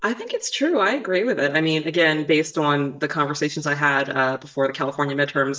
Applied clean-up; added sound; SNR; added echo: neural mask model DeepFilterNet 3.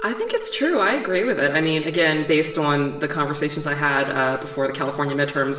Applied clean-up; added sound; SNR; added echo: none; Organ; 14 dB; reverberation time 1.1 s.